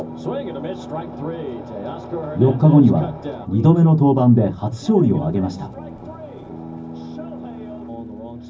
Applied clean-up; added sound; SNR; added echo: none; Guitar; 18 dB; reverberation time 0.4 s.